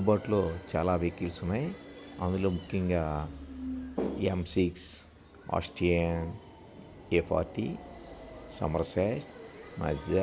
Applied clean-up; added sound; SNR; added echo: none; Subway, metro, underground; 18 dB; none.